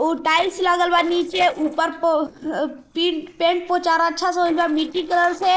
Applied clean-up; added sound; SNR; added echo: neural separator model SepFormer DNS4.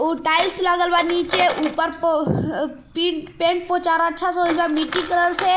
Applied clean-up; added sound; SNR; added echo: none; Coin (dropping); 10 dB; none.